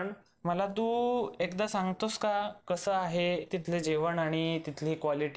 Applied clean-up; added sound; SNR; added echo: neural separator model SepFormer DNS4.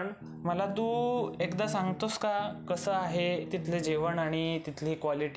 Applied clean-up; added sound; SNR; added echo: none; Bass guitar; 10 dB; none.